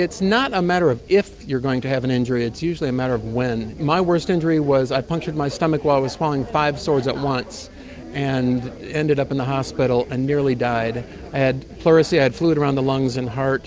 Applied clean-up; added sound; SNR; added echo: none; none; none; none.